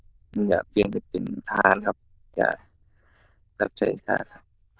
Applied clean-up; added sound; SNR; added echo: neural diffusion model UNIVERSE++.